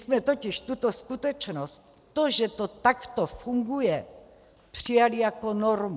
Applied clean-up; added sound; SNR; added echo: none; none; none; none.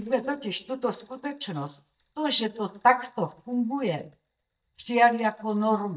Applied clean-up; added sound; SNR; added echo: neural mask model DeepFilterNet 3.